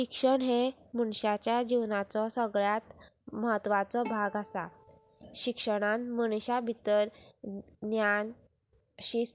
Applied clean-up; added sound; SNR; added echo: none; Bowed string instrument; 19 dB; none.